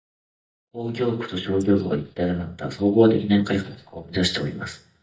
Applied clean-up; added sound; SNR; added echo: neural mask model DeepFilterNet 3.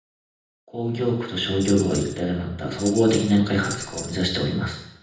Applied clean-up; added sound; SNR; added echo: none; Tambourine; 12 dB; reverberation time 0.8 s.